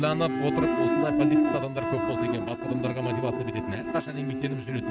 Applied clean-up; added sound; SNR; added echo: neural mask model RNNoise.